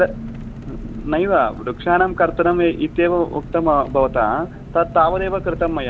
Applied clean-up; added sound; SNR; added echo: none; Engine; 12 dB; none.